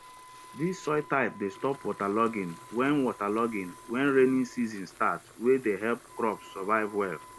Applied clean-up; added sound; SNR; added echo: none; Wind instrument, woodwind instrument + Fill (with liquid) / Water tap, faucet; 19 dB; none.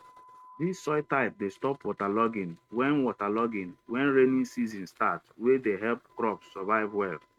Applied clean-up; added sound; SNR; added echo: neural mask model RNNoise.